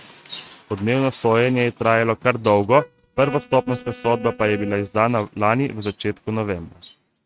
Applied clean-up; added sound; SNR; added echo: neural mask model RNNoise.